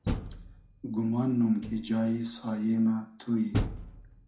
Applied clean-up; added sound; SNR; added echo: none; Door; 8 dB; reverberation time 0.4 s.